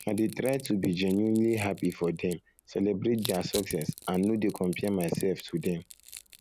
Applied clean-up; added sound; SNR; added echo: none; Crushing; 17 dB; none.